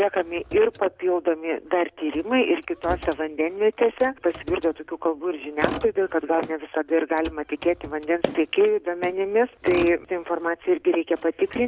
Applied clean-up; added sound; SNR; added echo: none; Walk, footsteps + Motor vehicle (road); 14 dB; none.